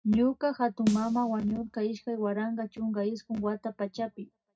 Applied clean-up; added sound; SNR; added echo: none; Snare drum; 11 dB; reverberation time 0.2 s.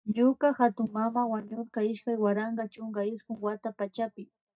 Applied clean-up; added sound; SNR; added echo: neural mask model DeepFilterNet 3.